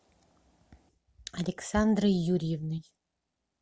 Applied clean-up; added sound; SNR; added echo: none; none; none; none.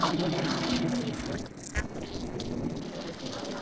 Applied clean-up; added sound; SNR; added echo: neural separator model SepFormer DNS4.